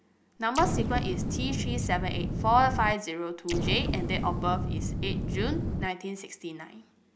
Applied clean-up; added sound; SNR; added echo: none; Explosion; 0 dB; none.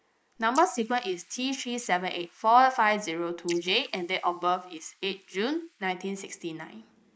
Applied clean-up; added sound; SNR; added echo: neural mask model Resemble Enhance denoiser.